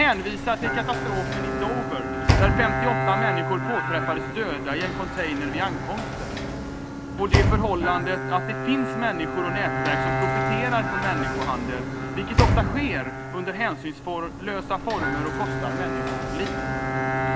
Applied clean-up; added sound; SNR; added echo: none; Bowed string instrument + Sliding door / Slam; -2 dB; none.